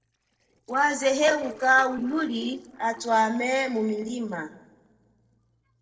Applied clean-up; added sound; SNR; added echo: neural separator model SepFormer DNS4.